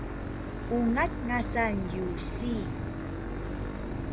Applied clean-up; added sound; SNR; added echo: none; Engine / Boat, Water vehicle; 1 dB; none.